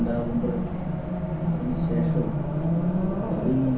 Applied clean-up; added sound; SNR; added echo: none; Race car, auto racing; -4 dB; reverberation time 0.6 s.